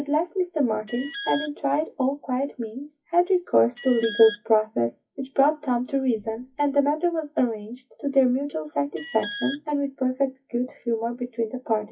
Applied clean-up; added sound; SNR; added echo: classical method WPE with log-MMSE.